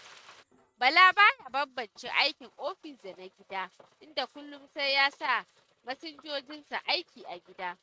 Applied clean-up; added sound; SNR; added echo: neural mask model RNNoise.